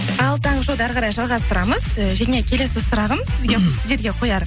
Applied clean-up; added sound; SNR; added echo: none; none; none; none.